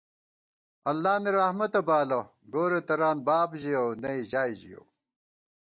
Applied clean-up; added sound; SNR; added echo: none; none; none; none.